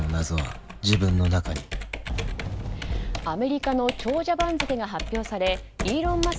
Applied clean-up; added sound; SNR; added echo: none; Computer keyboard + Fireworks; 5 dB; none.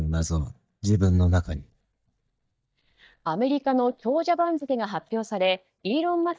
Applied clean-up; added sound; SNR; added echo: neural mask model DeepFilterNet 3.